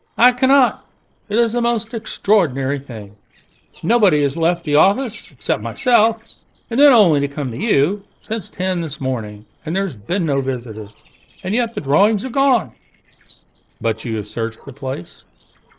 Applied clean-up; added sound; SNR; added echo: neural separator model SepFormer DNS4.